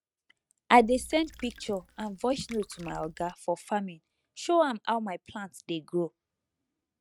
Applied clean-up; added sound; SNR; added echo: neural mask model RNNoise.